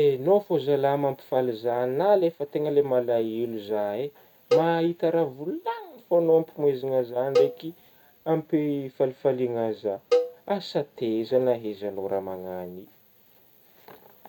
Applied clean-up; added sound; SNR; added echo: none; Cowbell; 4 dB; none.